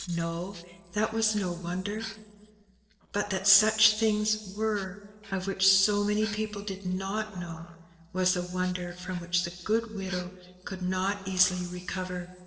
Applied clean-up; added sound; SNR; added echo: neural separator model SepFormer DNS4.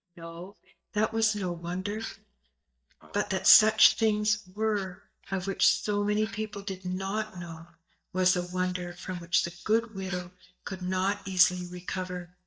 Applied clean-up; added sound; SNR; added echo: neural mask model DeepFilterNet 3.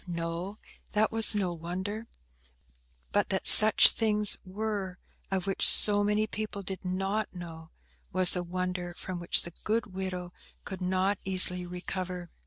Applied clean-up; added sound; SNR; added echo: none; none; none; none.